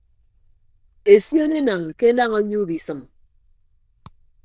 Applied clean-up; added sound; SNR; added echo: neural diffusion model UNIVERSE++.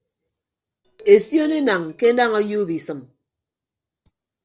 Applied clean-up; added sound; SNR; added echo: neural separator model SepFormer DNS4.